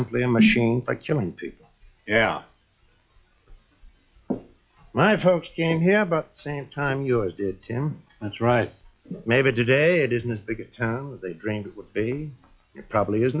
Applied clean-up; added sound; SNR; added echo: classical method log-MMSE.